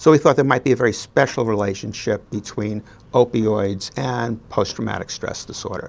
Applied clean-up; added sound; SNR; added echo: none; none; none; none.